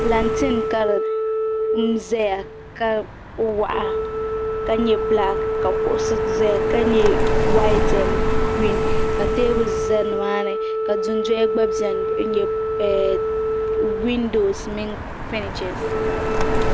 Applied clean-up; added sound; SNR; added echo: none; Organ + Car passing by; -3 dB; none.